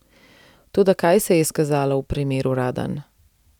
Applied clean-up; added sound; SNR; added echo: none; none; none; none.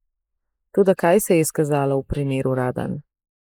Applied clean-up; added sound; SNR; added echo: neural mask model Resemble Enhance denoiser.